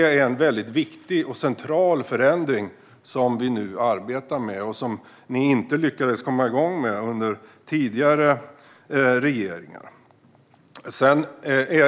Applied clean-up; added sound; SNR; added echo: none; none; none; none.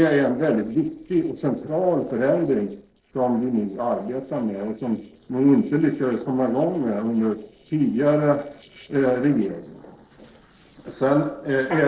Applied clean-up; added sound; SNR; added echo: neural separator model SepFormer DNS4.